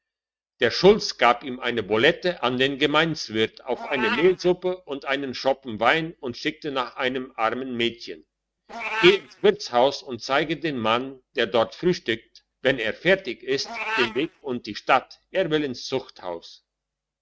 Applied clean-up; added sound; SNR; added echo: neural mask model RNNoise.